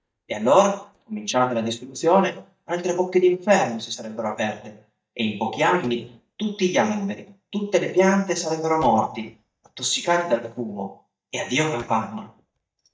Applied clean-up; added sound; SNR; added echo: neural mask model DeepFilterNet 3.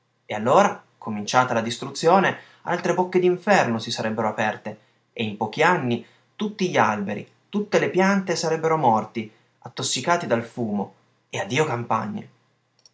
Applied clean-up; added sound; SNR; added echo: none; none; none; none.